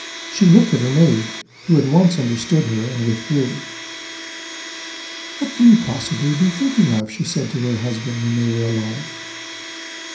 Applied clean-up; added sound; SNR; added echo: none; Domestic sounds, home sounds; 13 dB; reverberation time 0.5 s.